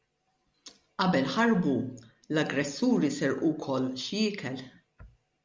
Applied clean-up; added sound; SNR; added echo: none; none; none; none.